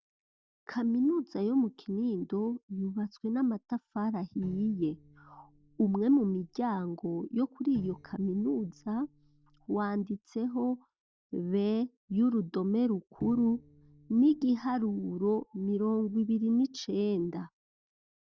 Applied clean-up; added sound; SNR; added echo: neural separator model SepFormer DNS4.